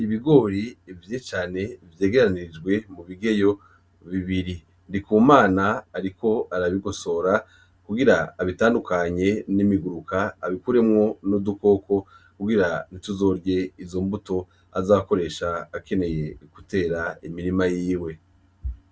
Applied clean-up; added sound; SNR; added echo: none; none; none; none.